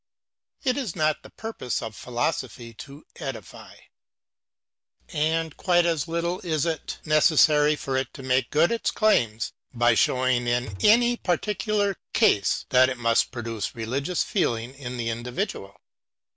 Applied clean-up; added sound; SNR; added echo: none; Thump, thud; 14 dB; none.